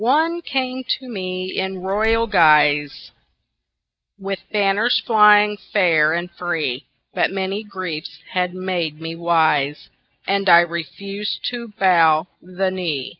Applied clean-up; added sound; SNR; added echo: neural mask model DeepFilterNet 3.